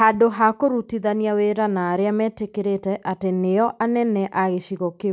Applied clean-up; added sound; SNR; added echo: none; none; none; none.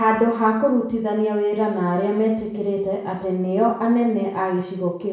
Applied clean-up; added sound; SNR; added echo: none; none; none; reverberation time 0.6 s.